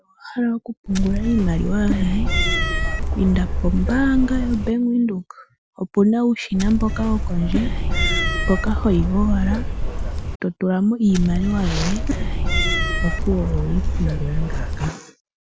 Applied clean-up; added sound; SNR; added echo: none; Cat; -1 dB; none.